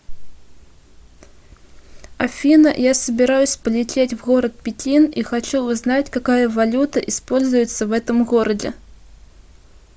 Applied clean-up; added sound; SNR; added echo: none; none; none; none.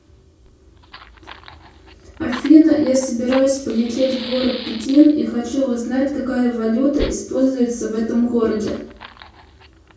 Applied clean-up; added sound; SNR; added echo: none; Fire; 18 dB; reverberation time 0.6 s.